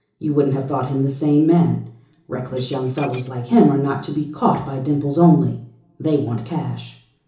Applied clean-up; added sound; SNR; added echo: none; Dishes, pots, and pans / Glass; 16 dB; reverberation time 0.8 s.